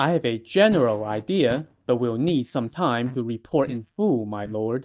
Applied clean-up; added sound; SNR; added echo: neural mask model DeepFilterNet 3.